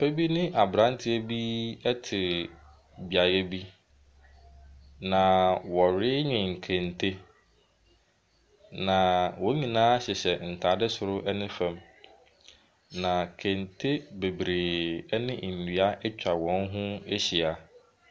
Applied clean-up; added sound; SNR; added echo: none; none; none; none.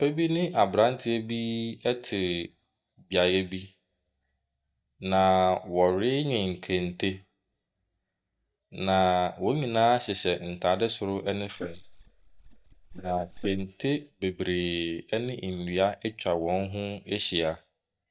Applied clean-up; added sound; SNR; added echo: neural mask model DeepFilterNet 3.